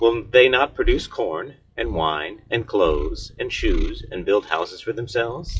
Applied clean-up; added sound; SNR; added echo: classical method WPE with log-MMSE.